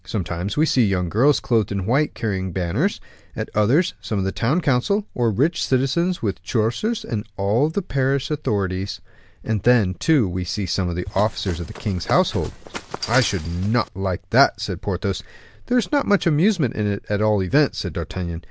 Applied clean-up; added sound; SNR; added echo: none; Run; 13 dB; none.